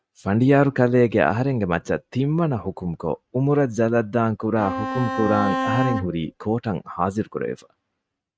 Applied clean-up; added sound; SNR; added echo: neural mask model RNNoise.